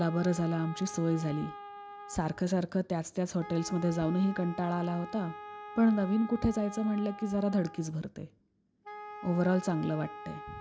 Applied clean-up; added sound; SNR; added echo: none; Wind instrument, woodwind instrument; 14 dB; none.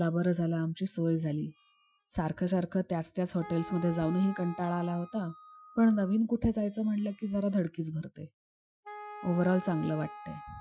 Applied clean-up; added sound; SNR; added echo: classical method Wiener filter.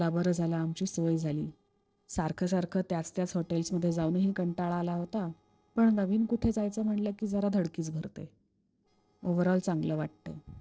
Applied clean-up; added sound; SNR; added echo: neural separator model SepFormer DNS4.